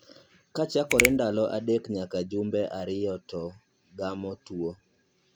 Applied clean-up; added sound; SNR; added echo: none; Finger snapping; 0 dB; none.